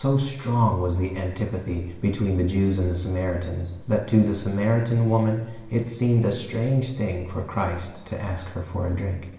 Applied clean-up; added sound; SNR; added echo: none; none; none; reverberation time 1.0 s.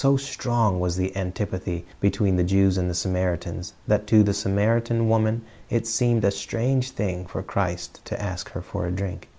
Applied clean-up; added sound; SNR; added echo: none; none; none; none.